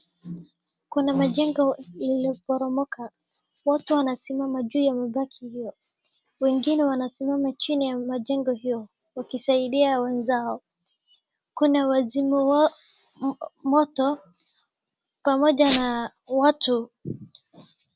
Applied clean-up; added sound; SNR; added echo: none; Squeak; -2 dB; none.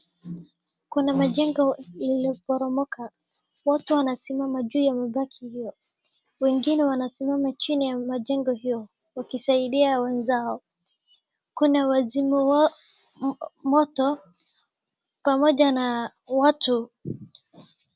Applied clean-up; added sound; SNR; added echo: none; none; none; none.